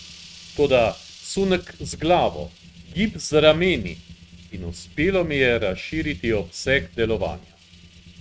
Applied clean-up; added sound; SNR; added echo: neural mask model RNNoise.